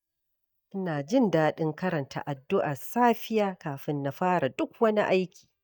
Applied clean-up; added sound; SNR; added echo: neural mask model DeepFilterNet 3.